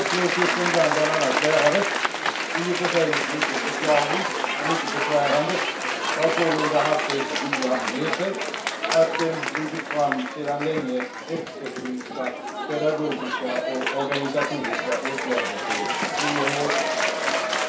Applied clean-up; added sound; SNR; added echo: none; Applause / Cheering; 0 dB; reverberation time 0.6 s.